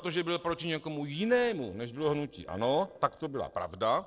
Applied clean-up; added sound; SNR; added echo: neural separator model SepFormer DNS4.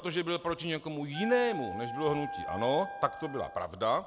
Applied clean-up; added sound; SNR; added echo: none; Wind instrument, woodwind instrument; 9 dB; none.